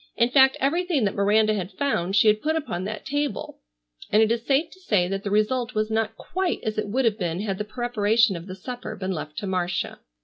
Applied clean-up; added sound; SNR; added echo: none; none; none; none.